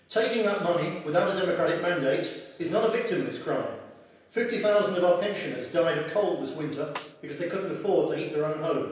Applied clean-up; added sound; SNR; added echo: none; Snare drum; 15 dB; reverberation time 0.9 s.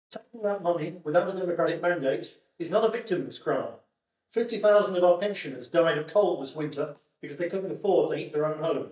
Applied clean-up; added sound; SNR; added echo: neural mask model DeepFilterNet 3.